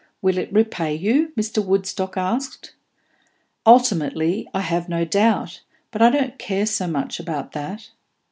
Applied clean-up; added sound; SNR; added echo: none; none; none; none.